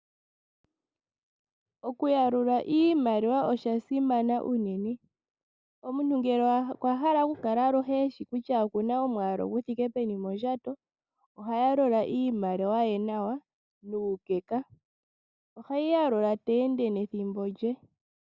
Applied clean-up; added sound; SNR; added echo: none; none; none; none.